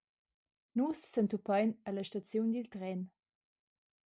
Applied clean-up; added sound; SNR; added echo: none; none; none; none.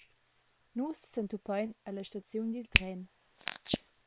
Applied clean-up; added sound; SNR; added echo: neural separator model SepFormer WHAM!.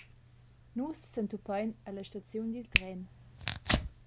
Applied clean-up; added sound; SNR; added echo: none; Hands + Tearing; -1 dB; none.